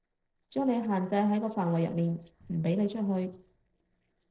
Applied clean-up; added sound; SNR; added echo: neural separator model SepFormer DNS4.